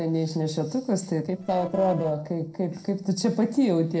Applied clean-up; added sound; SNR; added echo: neural separator model SepFormer DNS4.